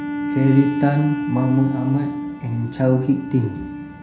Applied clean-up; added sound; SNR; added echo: none; Bowed string instrument; 6 dB; reverberation time 0.5 s.